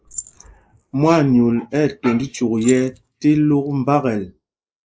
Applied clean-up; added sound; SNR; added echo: neural mask model Resemble Enhance denoiser.